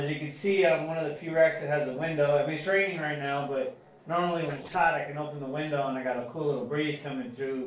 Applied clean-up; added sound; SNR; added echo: neural separator model SepFormer DNS4.